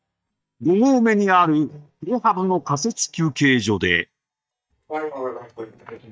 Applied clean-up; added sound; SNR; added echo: neural mask model DeepFilterNet 3.